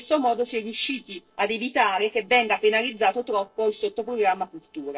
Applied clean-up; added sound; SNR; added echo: neural separator model SepFormer DNS4.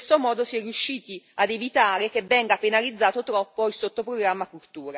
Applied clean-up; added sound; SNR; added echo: none; none; none; none.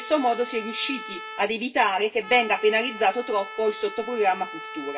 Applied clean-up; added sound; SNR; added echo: none; Trumpet; 13 dB; reverberation time 0.2 s.